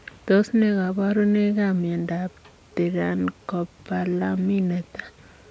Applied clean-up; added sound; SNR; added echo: none; none; none; none.